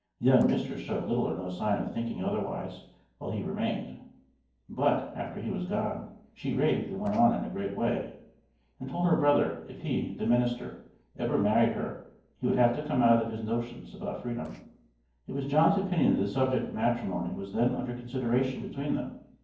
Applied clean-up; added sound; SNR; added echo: neural separator model SepFormer DNS4.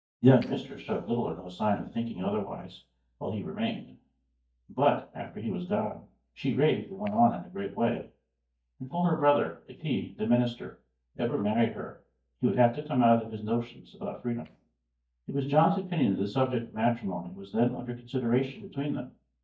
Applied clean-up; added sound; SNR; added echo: neural mask model DeepFilterNet 3.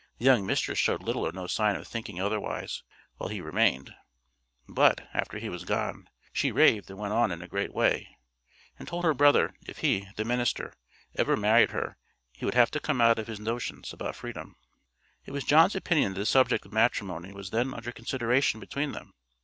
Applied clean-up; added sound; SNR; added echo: none; none; none; none.